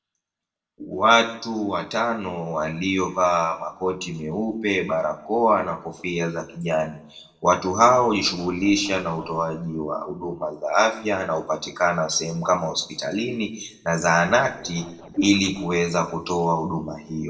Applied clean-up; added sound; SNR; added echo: neural separator model SepFormer DNS4.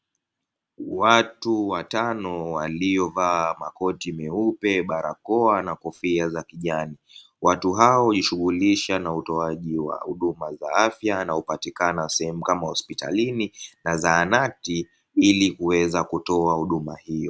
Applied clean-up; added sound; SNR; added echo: none; none; none; none.